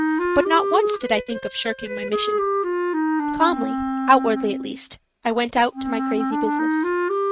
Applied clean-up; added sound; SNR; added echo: neural mask model RNNoise.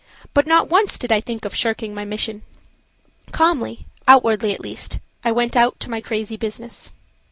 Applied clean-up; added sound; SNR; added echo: none; none; none; none.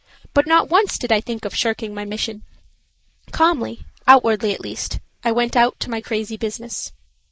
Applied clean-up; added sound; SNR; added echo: neural mask model Resemble Enhance denoiser.